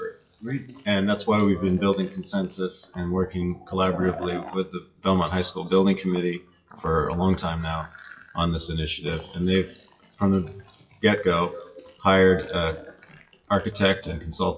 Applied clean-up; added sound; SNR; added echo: classical method WPE with log-MMSE.